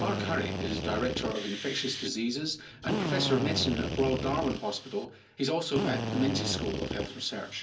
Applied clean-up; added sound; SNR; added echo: none; Drill; 3 dB; reverberation time 0.3 s.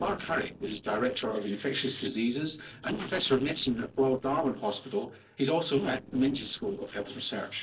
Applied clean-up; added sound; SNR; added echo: neural separator model SepFormer DNS4.